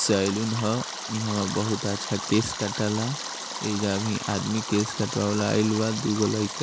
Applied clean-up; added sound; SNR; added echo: none; Stream; 7 dB; none.